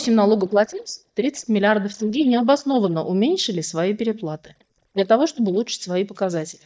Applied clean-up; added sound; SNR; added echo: neural mask model DeepFilterNet 3.